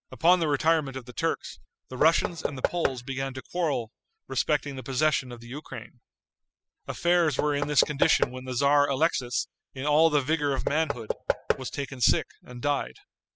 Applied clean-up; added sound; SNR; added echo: classical method spectral subtraction.